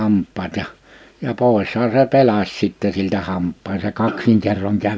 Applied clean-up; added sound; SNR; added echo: none; none; none; none.